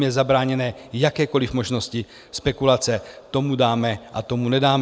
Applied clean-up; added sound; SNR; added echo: none; none; none; none.